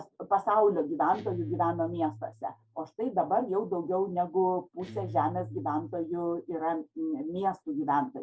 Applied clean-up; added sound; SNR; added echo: none; Guitar; 14 dB; none.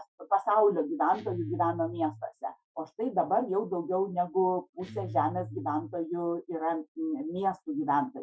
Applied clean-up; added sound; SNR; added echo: classical method Wiener filter.